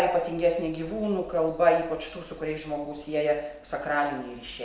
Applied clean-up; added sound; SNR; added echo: none; none; none; none.